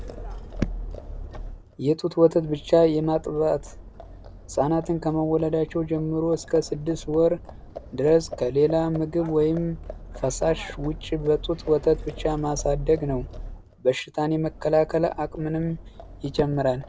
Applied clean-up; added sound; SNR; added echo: none; Livestock, farm animals, working animals; 13 dB; none.